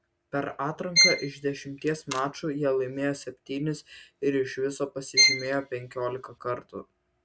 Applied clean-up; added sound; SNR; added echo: none; Bowed string instrument; -5 dB; none.